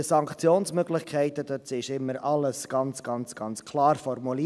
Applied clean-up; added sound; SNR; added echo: none; none; none; none.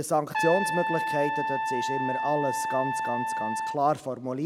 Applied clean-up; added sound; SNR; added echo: none; Trumpet; 0 dB; none.